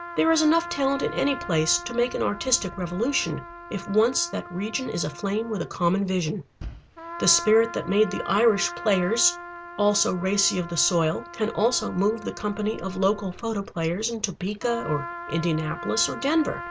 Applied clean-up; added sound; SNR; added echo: none; Trumpet + Bass drum; 13 dB; none.